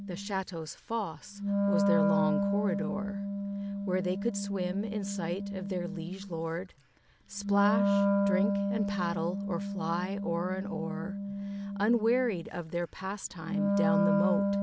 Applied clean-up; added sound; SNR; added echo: none; Wind instrument, woodwind instrument; -3 dB; none.